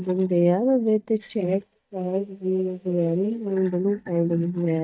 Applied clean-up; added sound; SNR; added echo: neural mask model DeepFilterNet 3.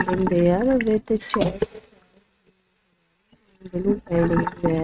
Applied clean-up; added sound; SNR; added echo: neural mask model RNNoise.